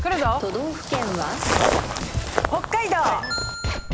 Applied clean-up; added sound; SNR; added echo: none; Walk, footsteps; 1 dB; none.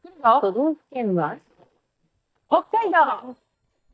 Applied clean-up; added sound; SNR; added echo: neural mask model DeepFilterNet 3.